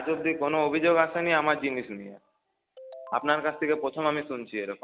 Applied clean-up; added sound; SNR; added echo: none; Ringtone; 19 dB; none.